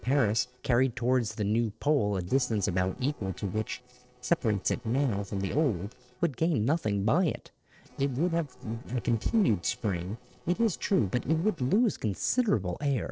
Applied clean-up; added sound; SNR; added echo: neural separator model SepFormer DNS4.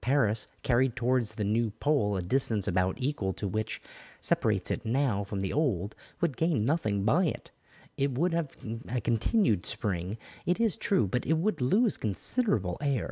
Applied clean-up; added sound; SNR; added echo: none; none; none; none.